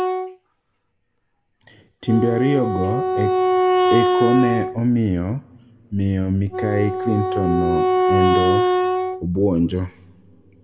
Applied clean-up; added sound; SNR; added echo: none; Wind instrument, woodwind instrument; -1 dB; reverberation time 1.1 s.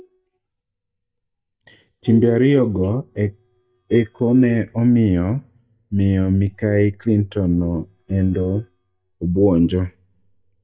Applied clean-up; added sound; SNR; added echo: neural mask model DeepFilterNet 3.